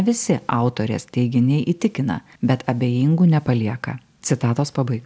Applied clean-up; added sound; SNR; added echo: none; none; none; none.